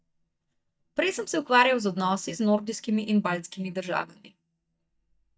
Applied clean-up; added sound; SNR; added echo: neural mask model DeepFilterNet 3.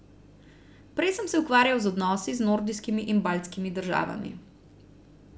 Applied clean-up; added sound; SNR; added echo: none; none; none; none.